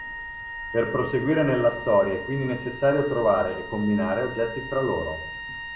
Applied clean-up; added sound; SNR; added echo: none; Wind instrument, woodwind instrument; 11 dB; reverberation time 0.5 s.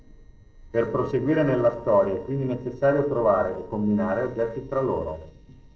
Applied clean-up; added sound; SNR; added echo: neural separator model SepFormer DNS4.